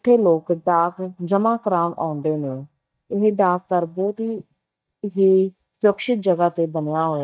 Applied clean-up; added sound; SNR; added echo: neural mask model DeepFilterNet 3.